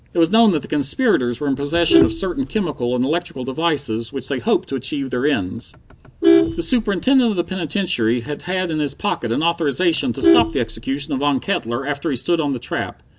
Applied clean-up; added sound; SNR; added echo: none; Vehicle horn, car horn, honking; 5 dB; none.